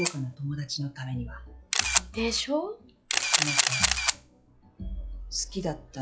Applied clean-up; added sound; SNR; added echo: classical method log-MMSE.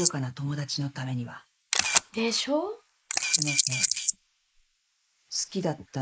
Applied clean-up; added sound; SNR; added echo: neural mask model Resemble Enhance denoiser.